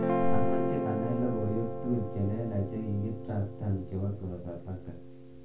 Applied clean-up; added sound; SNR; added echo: none; Guitar; 3 dB; reverberation time 0.2 s.